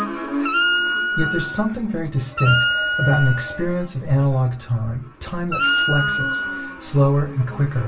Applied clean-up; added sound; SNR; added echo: none; Wind instrument, woodwind instrument; 1 dB; reverberation time 0.3 s.